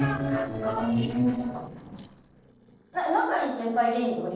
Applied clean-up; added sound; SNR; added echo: neural separator model SepFormer DNS4.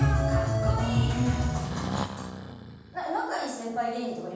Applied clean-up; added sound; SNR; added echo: none; Breathing; 11 dB; reverberation time 1.2 s.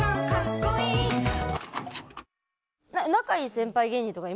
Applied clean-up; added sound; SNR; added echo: none; none; none; none.